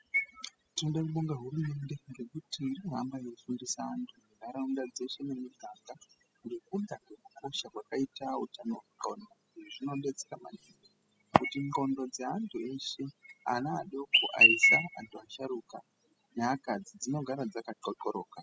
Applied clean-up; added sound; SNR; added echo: classical method spectral subtraction.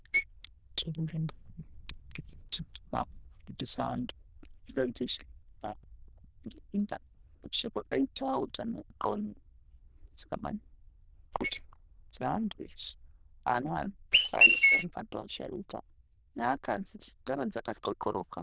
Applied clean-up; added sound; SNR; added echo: neural diffusion model UNIVERSE++.